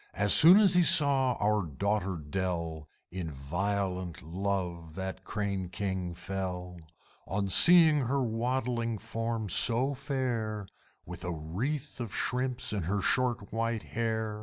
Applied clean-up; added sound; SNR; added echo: none; none; none; none.